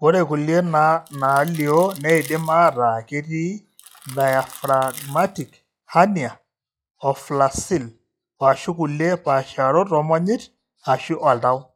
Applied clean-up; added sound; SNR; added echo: classical method log-MMSE.